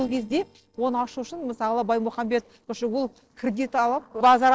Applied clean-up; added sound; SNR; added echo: neural separator model SepFormer DNS4.